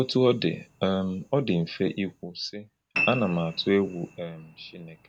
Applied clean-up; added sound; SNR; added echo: none; Piano; 11 dB; none.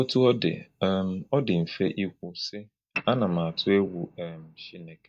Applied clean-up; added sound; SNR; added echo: neural mask model DeepFilterNet 3.